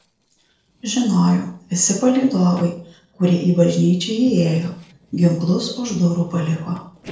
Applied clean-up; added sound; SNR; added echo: neural separator model SepFormer DNS4.